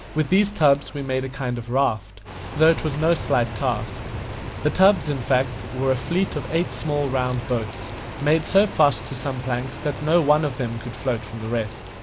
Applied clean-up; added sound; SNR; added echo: none; Rain; 11 dB; none.